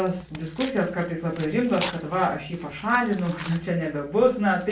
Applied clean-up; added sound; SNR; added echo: none; Tearing; 16 dB; reverberation time 0.3 s.